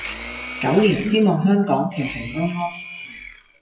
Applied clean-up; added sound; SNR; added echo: classical method WPE with log-MMSE.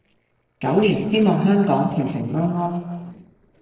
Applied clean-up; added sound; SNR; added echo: neural separator model SepFormer DNS4.